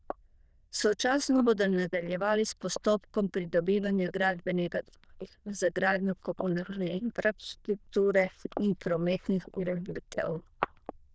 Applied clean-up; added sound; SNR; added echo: neural diffusion model UNIVERSE++.